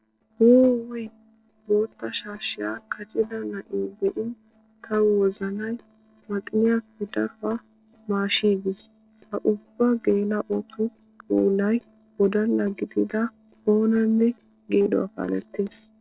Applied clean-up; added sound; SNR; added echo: neural separator model SepFormer DNS4.